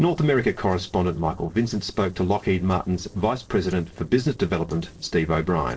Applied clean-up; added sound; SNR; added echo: neural separator model SepFormer DNS4.